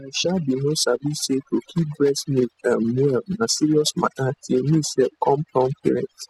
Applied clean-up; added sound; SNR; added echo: classical method spectral subtraction.